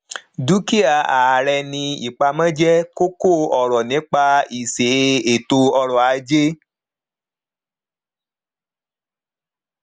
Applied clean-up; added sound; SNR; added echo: none; none; none; none.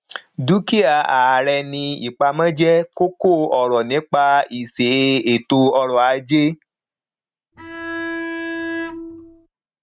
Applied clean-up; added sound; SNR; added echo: neural mask model RNNoise.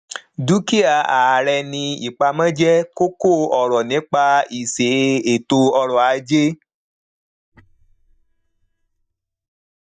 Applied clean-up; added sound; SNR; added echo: neural mask model DeepFilterNet 3.